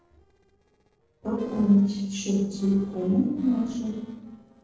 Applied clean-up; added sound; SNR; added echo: neural separator model SepFormer DNS4.